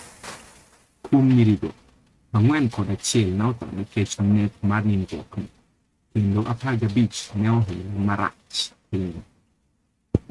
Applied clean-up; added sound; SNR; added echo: neural mask model RNNoise.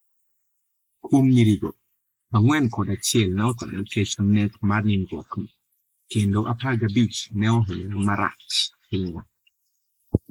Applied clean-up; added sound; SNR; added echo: neural mask model Resemble Enhance denoiser.